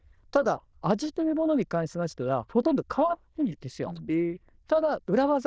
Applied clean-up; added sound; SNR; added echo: neural diffusion model UNIVERSE++.